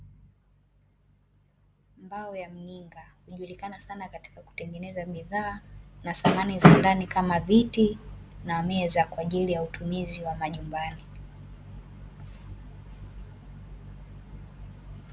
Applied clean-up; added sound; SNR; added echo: none; none; none; none.